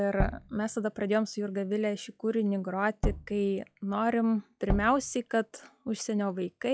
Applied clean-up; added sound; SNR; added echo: classical method log-MMSE.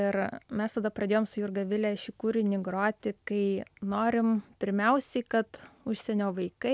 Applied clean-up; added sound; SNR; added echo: none; none; none; none.